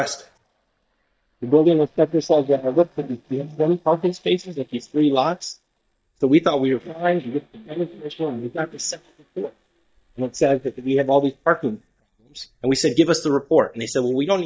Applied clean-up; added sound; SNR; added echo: neural mask model DeepFilterNet 3.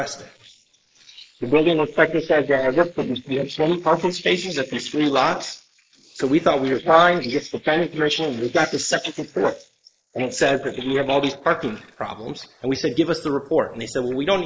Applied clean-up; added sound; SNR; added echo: neural mask model Resemble Enhance denoiser.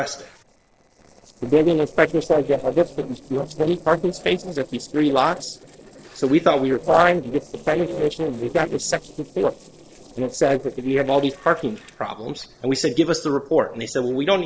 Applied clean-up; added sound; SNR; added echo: neural separator model SepFormer DNS4.